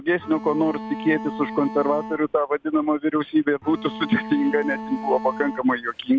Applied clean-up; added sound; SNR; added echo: none; Bowed string instrument; 11 dB; none.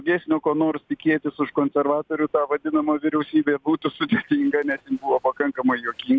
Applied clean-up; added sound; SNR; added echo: none; none; none; none.